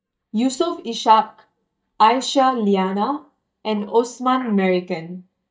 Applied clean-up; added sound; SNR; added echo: neural mask model DeepFilterNet 3.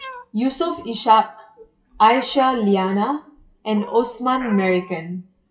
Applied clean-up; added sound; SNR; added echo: classical method WPE with log-MMSE.